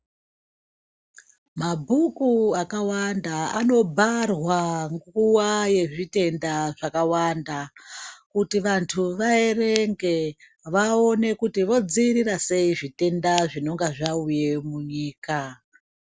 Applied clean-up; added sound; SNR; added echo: none; none; none; none.